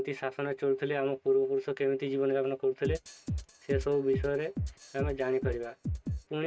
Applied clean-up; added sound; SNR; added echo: neural mask model RNNoise.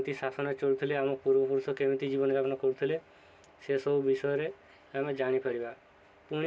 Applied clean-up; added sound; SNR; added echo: none; none; none; none.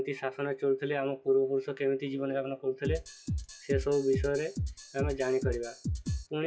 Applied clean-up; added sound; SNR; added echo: classical method log-MMSE.